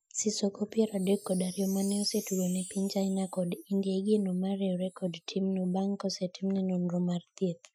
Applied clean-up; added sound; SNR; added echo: classical method Wiener filter.